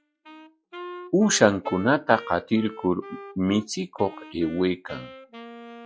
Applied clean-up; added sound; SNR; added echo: classical method log-MMSE.